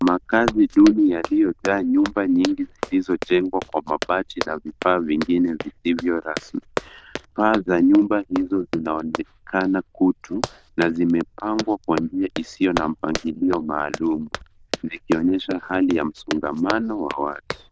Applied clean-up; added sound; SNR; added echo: neural diffusion model UNIVERSE++.